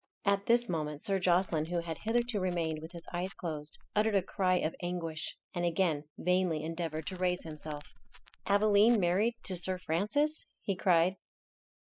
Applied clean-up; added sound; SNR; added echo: classical method spectral subtraction.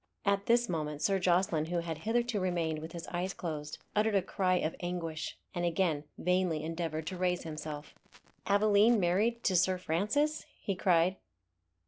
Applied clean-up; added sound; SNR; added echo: neural separator model SepFormer DNS4.